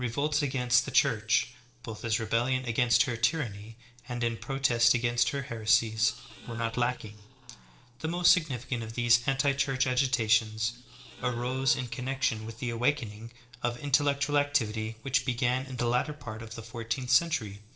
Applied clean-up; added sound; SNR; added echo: neural separator model SepFormer DNS4.